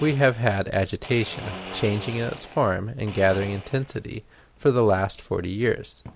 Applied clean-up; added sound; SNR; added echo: none; Domestic sounds, home sounds; 17 dB; none.